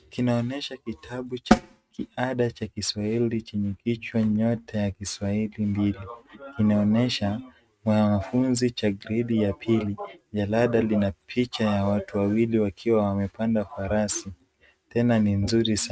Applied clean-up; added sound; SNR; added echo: neural mask model RNNoise.